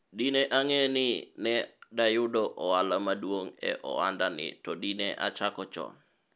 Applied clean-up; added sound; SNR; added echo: none; none; none; none.